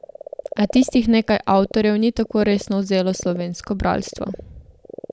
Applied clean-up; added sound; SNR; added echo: none; Frog; 16 dB; none.